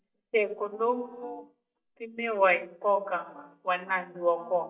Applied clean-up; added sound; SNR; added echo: neural mask model DeepFilterNet 3.